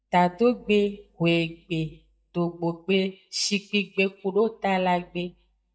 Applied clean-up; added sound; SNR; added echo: neural mask model DeepFilterNet 3.